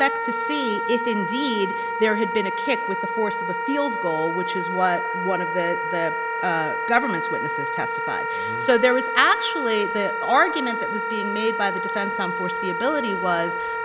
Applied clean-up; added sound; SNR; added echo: none; Wind instrument, woodwind instrument; 1 dB; none.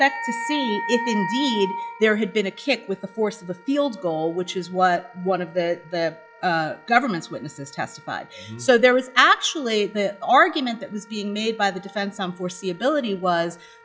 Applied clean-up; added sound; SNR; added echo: classical method log-MMSE.